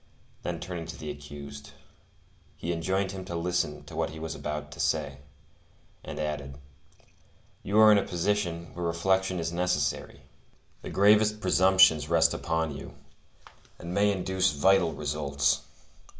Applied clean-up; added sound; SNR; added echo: none; none; none; none.